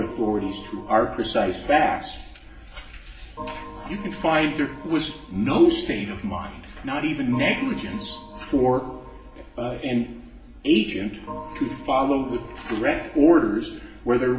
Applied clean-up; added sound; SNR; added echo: none; Organ; 19 dB; reverberation time 0.7 s.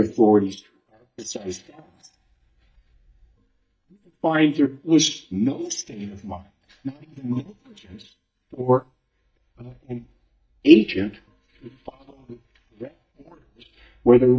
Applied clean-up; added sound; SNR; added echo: neural mask model DeepFilterNet 3.